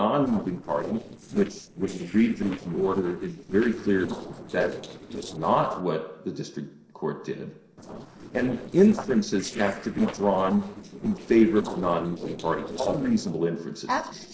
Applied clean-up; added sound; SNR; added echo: neural separator model SepFormer DNS4.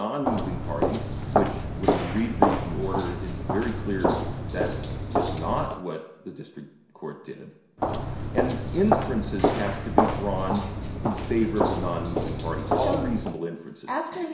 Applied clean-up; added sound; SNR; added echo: none; Walk, footsteps; -2 dB; reverberation time 0.7 s.